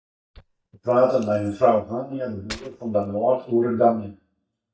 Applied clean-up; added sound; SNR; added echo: neural mask model DeepFilterNet 3.